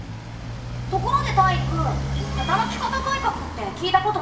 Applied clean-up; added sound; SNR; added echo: none; Motorcycle; 3 dB; reverberation time 0.7 s.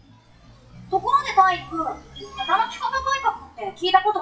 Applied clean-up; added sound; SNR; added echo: classical method WPE with log-MMSE.